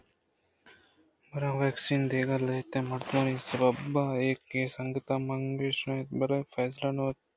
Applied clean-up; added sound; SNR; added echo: none; none; none; none.